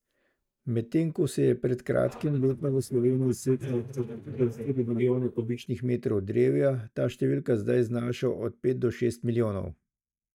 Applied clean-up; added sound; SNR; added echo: neural mask model DeepFilterNet 3.